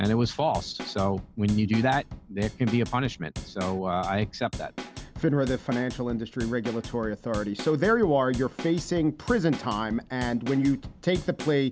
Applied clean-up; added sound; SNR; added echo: none; Drum / Drum kit; 13 dB; none.